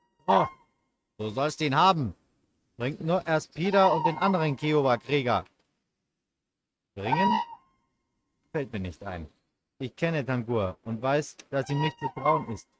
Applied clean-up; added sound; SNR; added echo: neural mask model RNNoise.